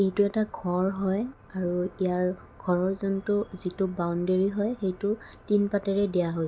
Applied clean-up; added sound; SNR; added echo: none; none; none; none.